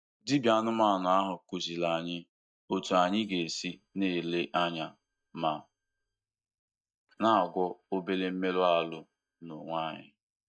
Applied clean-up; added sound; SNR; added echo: neural mask model DeepFilterNet 3.